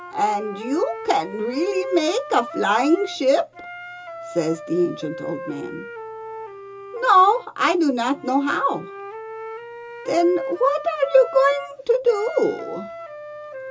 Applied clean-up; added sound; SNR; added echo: none; Wind instrument, woodwind instrument; 12 dB; reverberation time 0.2 s.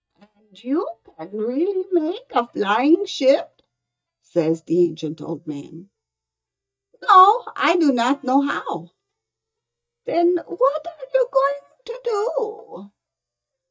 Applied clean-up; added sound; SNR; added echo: neural mask model DeepFilterNet 3.